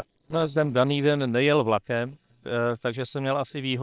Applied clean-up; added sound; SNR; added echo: neural separator model SepFormer WHAM!.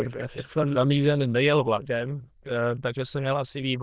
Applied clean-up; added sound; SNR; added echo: neural diffusion model UNIVERSE++.